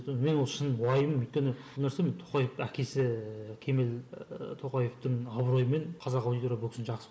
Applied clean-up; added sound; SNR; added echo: none; none; none; none.